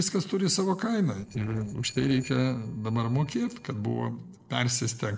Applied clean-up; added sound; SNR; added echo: neural separator model SepFormer DNS4.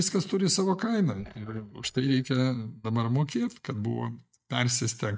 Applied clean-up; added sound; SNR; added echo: neural mask model DeepFilterNet 3.